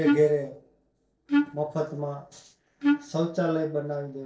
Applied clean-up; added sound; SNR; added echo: neural separator model SepFormer DNS4.